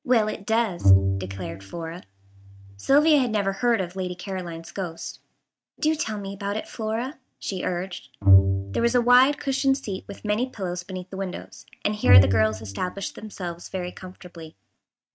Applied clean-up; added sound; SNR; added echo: neural mask model RNNoise.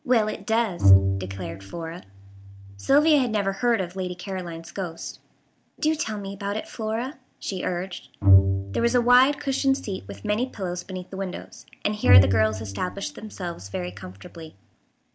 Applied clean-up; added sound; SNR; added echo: none; Bowed string instrument; -2 dB; none.